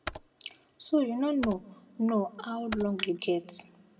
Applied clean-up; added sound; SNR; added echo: none; Computer keyboard; 15 dB; reverberation time 0.4 s.